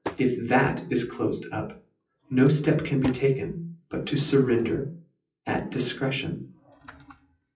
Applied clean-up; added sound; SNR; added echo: classical method WPE with log-MMSE.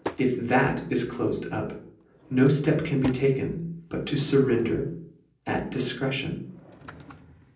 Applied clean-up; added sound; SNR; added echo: none; Drawer open or close / Wood; 17 dB; reverberation time 0.6 s.